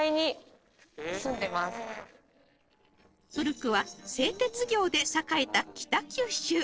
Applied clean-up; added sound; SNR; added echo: neural separator model SepFormer DNS4.